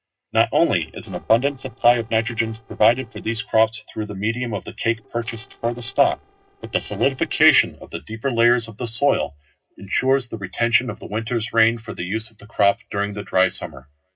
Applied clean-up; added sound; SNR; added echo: neural separator model SepFormer DNS4.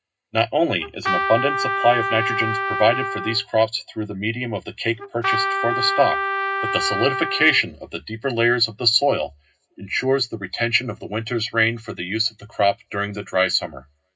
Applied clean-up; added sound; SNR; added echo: none; Trumpet; 2 dB; reverberation time 0.2 s.